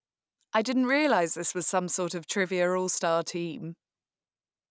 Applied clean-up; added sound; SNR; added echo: none; none; none; none.